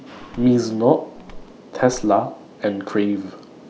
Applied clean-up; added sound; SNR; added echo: none; Bird; 16 dB; none.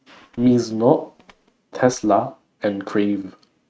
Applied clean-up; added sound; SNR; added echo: neural mask model RNNoise.